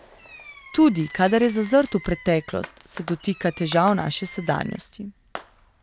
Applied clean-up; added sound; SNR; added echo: none; Fireworks; 19 dB; none.